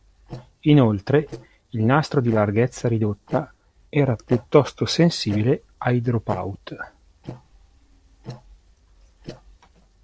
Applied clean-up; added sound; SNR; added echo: neural separator model SepFormer DNS4.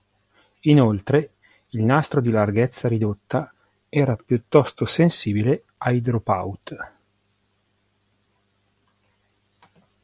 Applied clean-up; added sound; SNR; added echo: none; none; none; none.